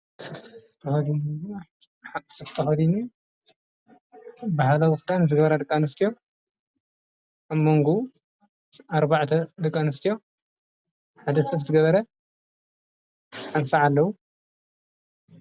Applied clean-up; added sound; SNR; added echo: none; none; none; none.